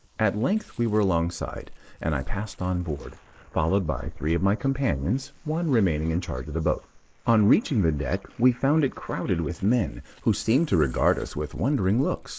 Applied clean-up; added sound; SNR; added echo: neural mask model Resemble Enhance denoiser.